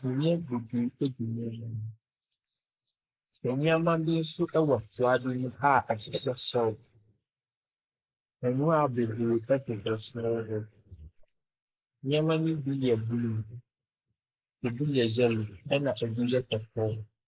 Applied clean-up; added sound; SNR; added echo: neural mask model Resemble Enhance denoiser.